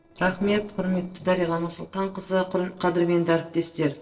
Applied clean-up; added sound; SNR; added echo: neural separator model SepFormer DNS4.